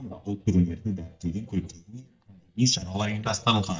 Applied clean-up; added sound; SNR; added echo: neural mask model DeepFilterNet 3.